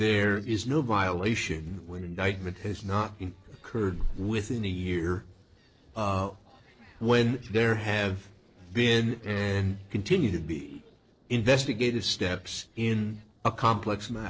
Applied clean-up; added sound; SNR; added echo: neural separator model SepFormer DNS4.